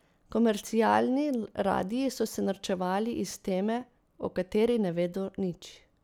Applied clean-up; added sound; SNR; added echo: none; none; none; none.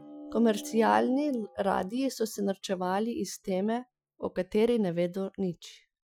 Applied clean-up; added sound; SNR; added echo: classical method Wiener filter.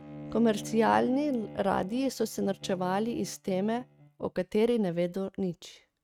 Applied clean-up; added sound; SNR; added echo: neural mask model RNNoise.